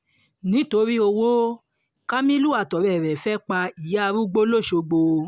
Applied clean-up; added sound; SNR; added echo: none; none; none; none.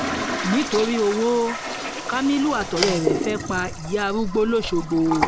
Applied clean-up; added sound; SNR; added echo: none; Toilet flush; 5 dB; none.